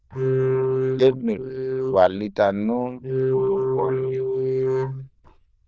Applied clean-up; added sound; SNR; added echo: neural diffusion model UNIVERSE++.